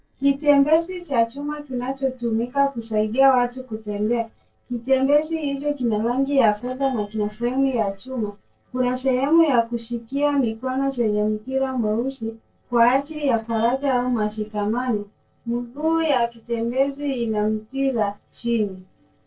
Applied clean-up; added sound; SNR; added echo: neural separator model SepFormer DNS4.